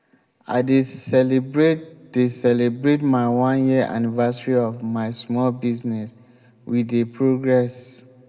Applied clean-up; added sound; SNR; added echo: none; none; none; reverberation time 0.8 s.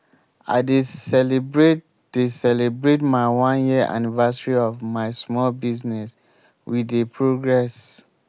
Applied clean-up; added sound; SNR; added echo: none; none; none; none.